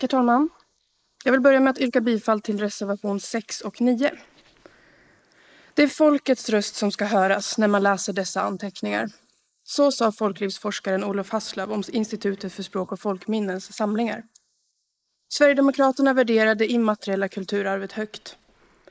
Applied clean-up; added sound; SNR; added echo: neural mask model Resemble Enhance denoiser.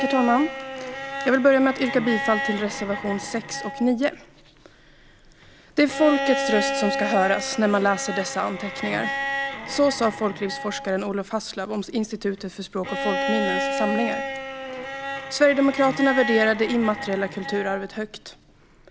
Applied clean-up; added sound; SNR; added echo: none; Bowed string instrument; 6 dB; none.